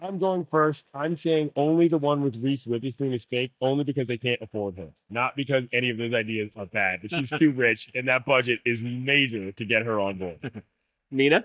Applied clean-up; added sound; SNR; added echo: neural mask model DeepFilterNet 3.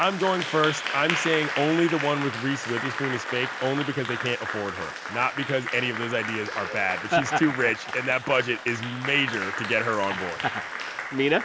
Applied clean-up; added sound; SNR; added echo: none; Applause; 6 dB; none.